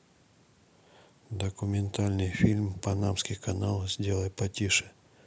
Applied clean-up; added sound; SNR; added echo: none; none; none; none.